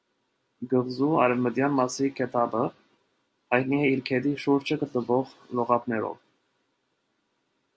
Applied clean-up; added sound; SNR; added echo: none; none; none; none.